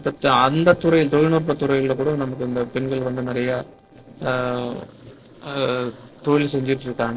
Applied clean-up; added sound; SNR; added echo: neural separator model SepFormer DNS4.